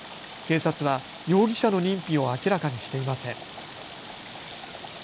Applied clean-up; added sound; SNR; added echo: none; Water tap, faucet / Water; 10 dB; none.